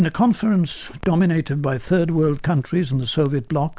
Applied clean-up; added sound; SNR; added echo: neural mask model Resemble Enhance denoiser.